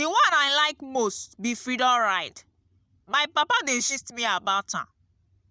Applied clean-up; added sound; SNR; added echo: none; none; none; none.